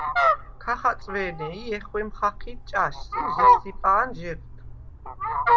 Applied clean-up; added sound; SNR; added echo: none; Fowl; -4 dB; none.